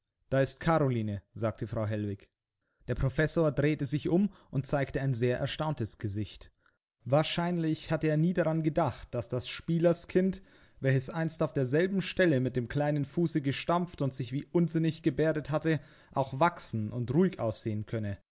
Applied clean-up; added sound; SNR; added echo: none; none; none; none.